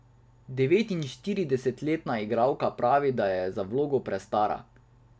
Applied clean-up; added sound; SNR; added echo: none; none; none; none.